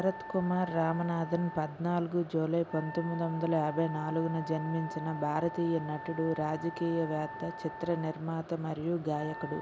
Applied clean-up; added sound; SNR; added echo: none; Wind instrument, woodwind instrument; 12 dB; none.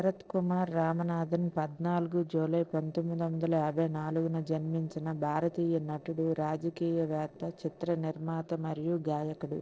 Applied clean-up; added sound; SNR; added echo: neural separator model SepFormer DNS4.